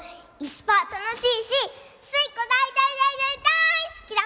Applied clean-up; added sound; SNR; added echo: none; none; none; none.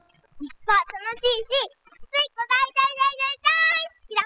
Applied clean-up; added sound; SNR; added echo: classical method spectral subtraction.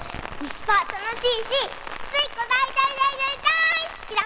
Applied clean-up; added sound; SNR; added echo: none; Rain; 10 dB; none.